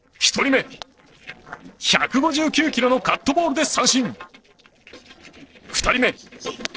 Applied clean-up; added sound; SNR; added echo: neural separator model SepFormer DNS4.